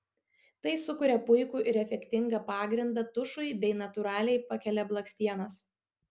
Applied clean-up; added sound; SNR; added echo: none; none; none; none.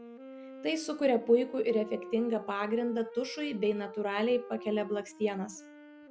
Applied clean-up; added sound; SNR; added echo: none; Wind instrument, woodwind instrument; 16 dB; none.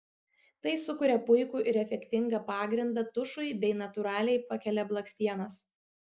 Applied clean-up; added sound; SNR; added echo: neural mask model Resemble Enhance denoiser.